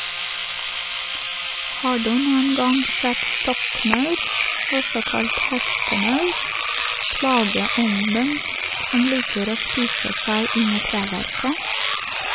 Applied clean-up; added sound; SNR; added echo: none; Engine / Domestic sounds, home sounds; 0 dB; none.